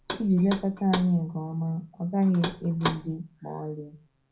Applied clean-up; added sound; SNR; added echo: none; Knock; 11 dB; reverberation time 0.4 s.